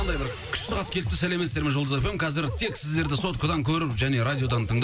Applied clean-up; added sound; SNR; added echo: none; Bark + Cough; 17 dB; none.